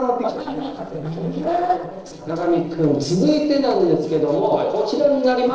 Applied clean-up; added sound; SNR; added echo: neural separator model SepFormer DNS4.